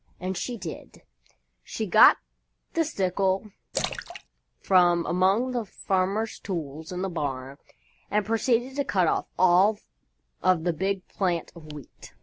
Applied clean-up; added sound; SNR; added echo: none; Splash, splatter; 11 dB; none.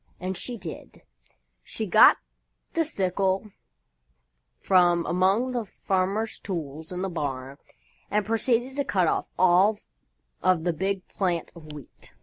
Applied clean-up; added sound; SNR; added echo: none; none; none; none.